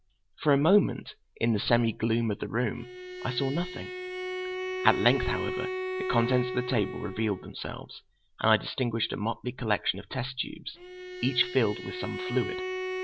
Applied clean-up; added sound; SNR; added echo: none; Bowed string instrument; 8 dB; none.